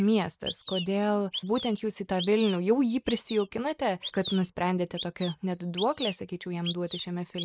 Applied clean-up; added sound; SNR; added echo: neural mask model Resemble Enhance denoiser.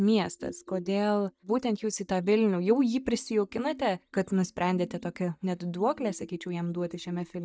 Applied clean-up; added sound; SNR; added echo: neural mask model DeepFilterNet 3.